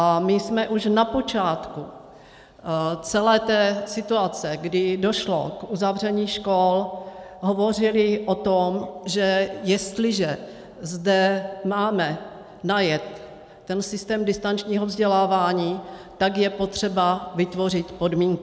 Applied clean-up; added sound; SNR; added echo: none; none; none; none.